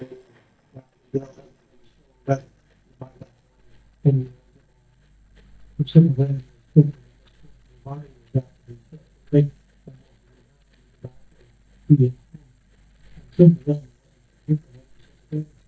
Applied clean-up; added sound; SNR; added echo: neural mask model DeepFilterNet 3.